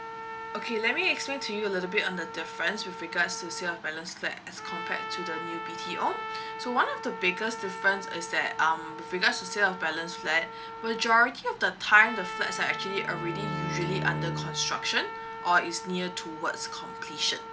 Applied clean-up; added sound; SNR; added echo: none; Trumpet + Bowed string instrument; 8 dB; none.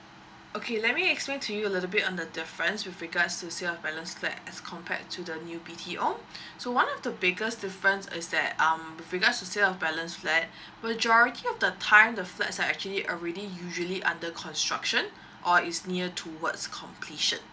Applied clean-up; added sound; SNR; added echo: none; none; none; none.